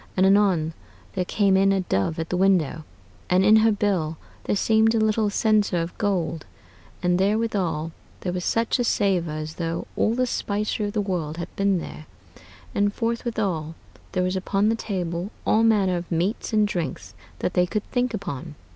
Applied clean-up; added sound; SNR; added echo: none; none; none; none.